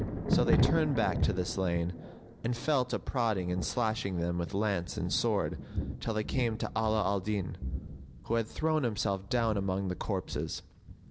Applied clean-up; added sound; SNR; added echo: none; Thunder; 5 dB; none.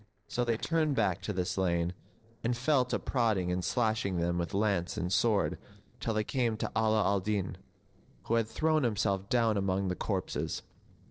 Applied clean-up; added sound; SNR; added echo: neural separator model SepFormer DNS4.